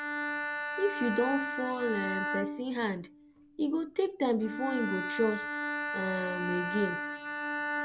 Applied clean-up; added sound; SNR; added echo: none; Bowed string instrument; 3 dB; none.